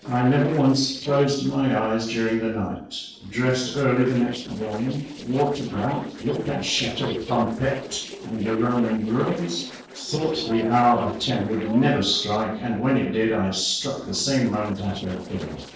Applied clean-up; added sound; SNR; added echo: neural separator model SepFormer DNS4.